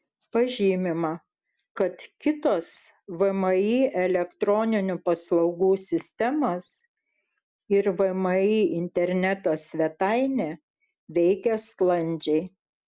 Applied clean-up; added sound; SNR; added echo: none; none; none; none.